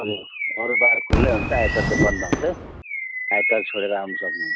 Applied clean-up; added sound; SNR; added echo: none; Bird vocalization, bird call, bird song + Whoosh, swoosh, swish / Fireworks; -3 dB; none.